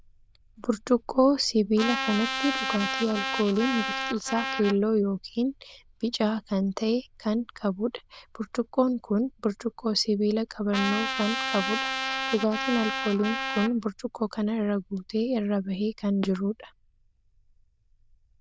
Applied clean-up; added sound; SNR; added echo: neural diffusion model UNIVERSE++.